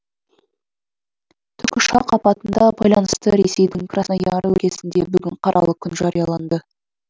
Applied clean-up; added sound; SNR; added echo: none; none; none; none.